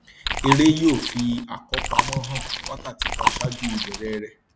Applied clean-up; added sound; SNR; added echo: none; Chewing, mastication; 1 dB; none.